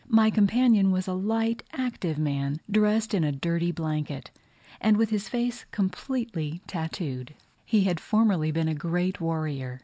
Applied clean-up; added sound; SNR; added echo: none; none; none; none.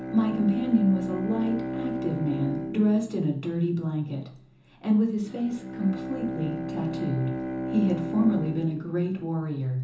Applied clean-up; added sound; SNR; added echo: none; Bowed string instrument; 7 dB; reverberation time 0.7 s.